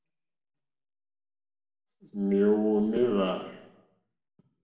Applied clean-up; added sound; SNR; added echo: none; none; none; reverberation time 0.8 s.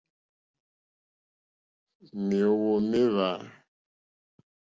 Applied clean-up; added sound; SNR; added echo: none; none; none; none.